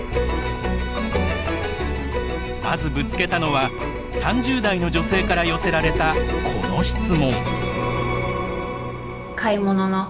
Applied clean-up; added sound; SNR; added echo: none; none; none; none.